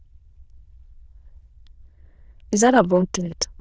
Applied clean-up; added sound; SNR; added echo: neural diffusion model UNIVERSE++.